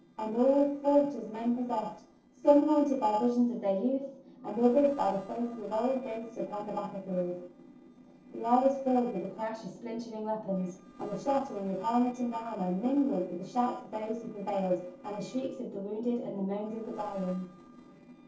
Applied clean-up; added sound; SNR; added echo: neural separator model SepFormer DNS4.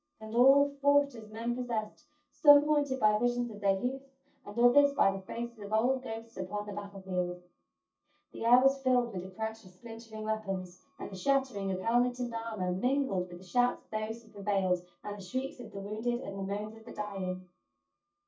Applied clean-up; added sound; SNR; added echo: neural mask model DeepFilterNet 3.